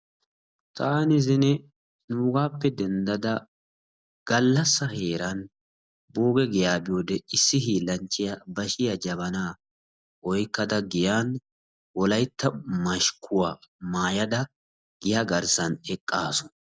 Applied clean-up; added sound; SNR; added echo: none; none; none; none.